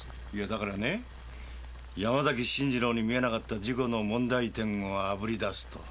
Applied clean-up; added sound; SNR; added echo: none; none; none; none.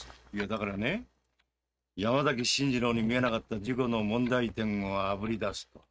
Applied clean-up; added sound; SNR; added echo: neural mask model RNNoise.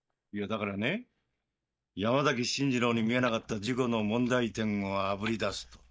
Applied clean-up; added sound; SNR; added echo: neural mask model DeepFilterNet 3.